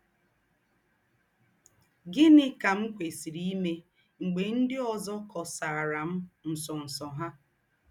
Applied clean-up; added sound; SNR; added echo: none; none; none; none.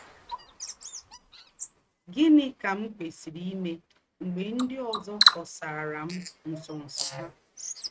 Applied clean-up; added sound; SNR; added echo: neural mask model RNNoise.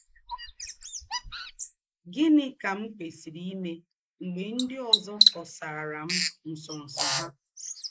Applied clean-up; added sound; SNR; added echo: neural mask model Resemble Enhance denoiser.